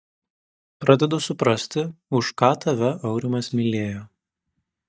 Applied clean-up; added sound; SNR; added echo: neural mask model DeepFilterNet 3.